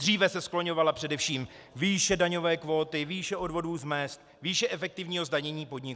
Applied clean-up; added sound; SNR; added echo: none; none; none; none.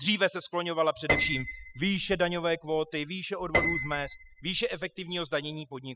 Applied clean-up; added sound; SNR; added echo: classical method spectral subtraction.